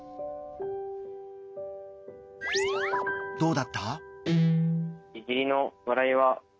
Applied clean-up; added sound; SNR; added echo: none; Guitar; -1 dB; none.